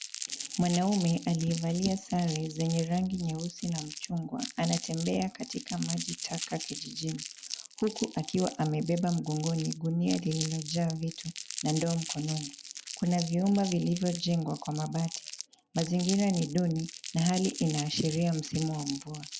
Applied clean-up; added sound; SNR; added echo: none; Crumpling, crinkling; 11 dB; none.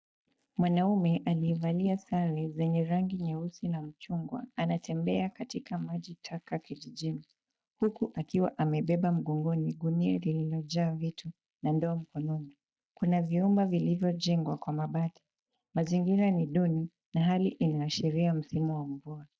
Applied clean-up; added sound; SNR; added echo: neural mask model DeepFilterNet 3.